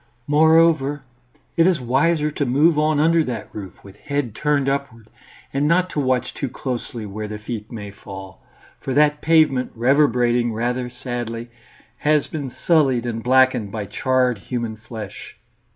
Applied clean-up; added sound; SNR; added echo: none; none; none; none.